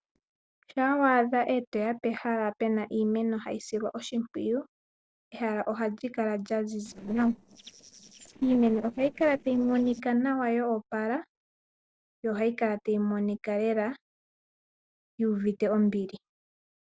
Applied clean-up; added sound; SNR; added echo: neural separator model SepFormer DNS4.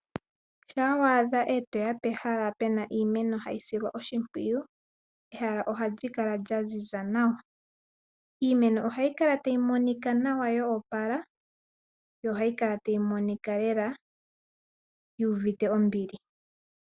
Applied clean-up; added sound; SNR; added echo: none; none; none; none.